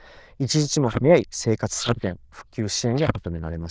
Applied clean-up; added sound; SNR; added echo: neural diffusion model UNIVERSE++.